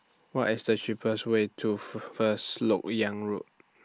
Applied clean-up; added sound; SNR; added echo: none; none; none; none.